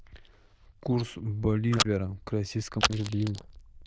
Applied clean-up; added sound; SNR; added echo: neural diffusion model UNIVERSE++.